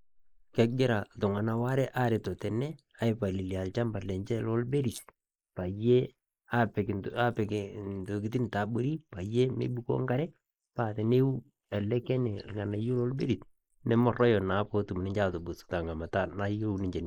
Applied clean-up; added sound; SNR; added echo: neural mask model Resemble Enhance denoiser.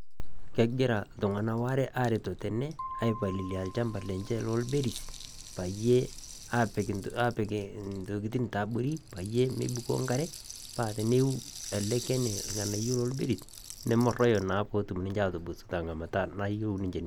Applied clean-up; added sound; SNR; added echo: none; Piano + Rattle (instrument); 15 dB; none.